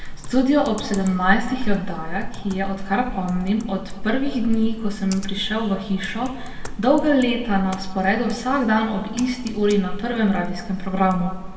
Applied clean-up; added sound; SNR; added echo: none; Computer keyboard; 6 dB; reverberation time 1.6 s.